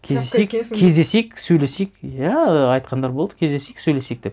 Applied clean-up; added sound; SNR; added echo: none; none; none; none.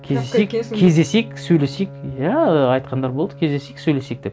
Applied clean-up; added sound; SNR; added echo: none; Bowed string instrument; 17 dB; none.